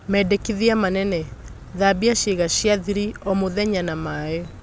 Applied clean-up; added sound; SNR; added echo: none; none; none; none.